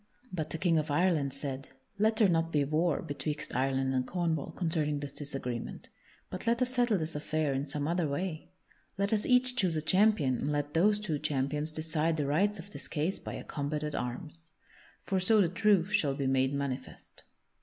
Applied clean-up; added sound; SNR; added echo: none; none; none; none.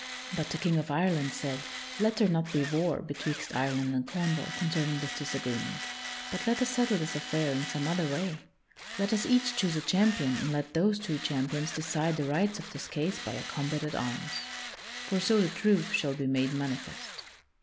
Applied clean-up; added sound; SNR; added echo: none; Tools; 10 dB; none.